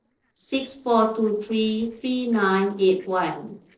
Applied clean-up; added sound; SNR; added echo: neural separator model SepFormer DNS4.